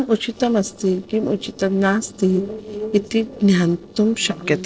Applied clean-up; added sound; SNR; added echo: neural separator model SepFormer DNS4.